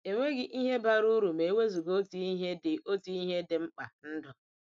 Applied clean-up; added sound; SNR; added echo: neural mask model DeepFilterNet 3.